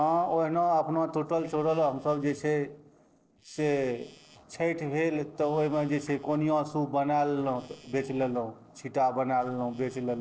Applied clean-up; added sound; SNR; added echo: neural separator model SepFormer DNS4.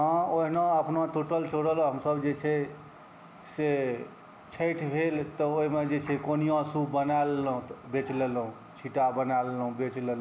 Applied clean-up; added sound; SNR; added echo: none; none; none; none.